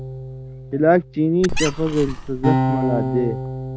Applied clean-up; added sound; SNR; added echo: none; Squeak + Acoustic guitar; 3 dB; none.